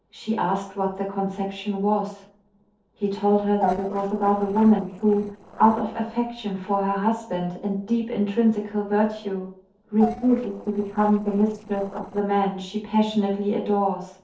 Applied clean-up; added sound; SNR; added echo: neural separator model SepFormer DNS4.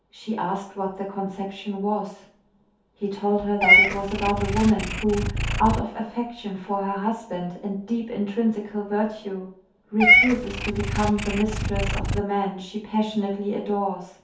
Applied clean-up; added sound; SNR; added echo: none; Meow / Purr; 1 dB; reverberation time 0.5 s.